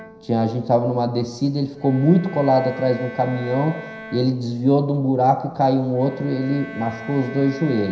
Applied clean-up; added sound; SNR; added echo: none; Bowed string instrument; 18 dB; reverberation time 0.9 s.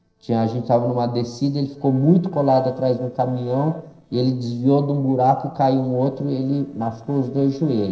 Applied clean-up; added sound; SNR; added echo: neural separator model SepFormer DNS4.